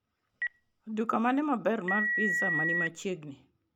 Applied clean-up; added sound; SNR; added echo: none; Telephone; 0 dB; none.